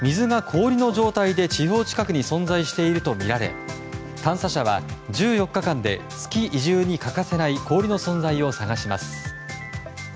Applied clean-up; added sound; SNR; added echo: none; none; none; none.